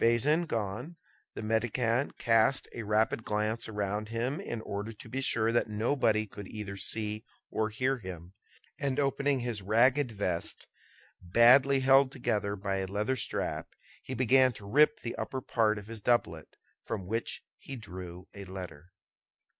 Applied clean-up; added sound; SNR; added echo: none; none; none; none.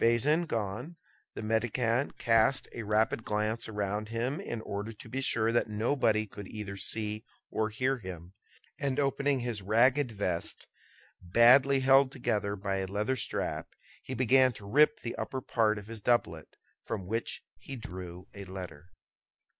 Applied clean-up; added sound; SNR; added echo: none; Raindrop / Drip; 17 dB; none.